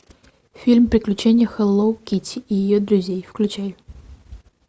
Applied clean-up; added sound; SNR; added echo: none; none; none; none.